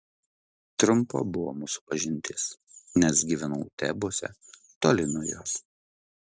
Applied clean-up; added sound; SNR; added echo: none; none; none; none.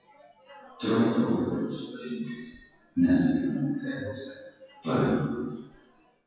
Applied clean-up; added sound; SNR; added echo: classical method WPE with log-MMSE.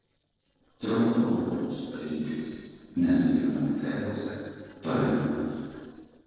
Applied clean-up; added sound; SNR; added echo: neural separator model SepFormer DNS4.